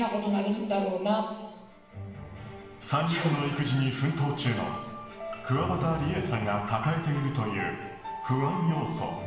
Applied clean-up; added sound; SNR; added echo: none; none; none; reverberation time 1.2 s.